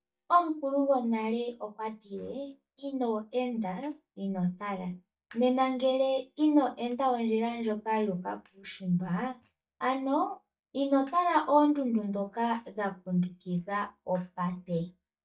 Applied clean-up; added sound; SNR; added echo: neural mask model DeepFilterNet 3.